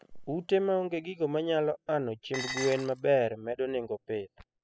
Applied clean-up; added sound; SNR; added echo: classical method spectral subtraction.